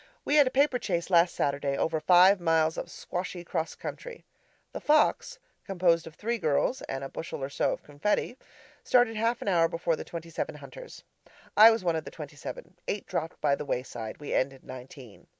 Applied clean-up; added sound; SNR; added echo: none; none; none; none.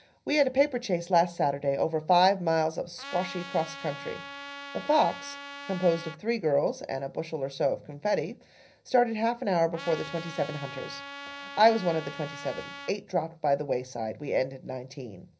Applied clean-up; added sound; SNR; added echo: none; Trumpet; 13 dB; reverberation time 0.5 s.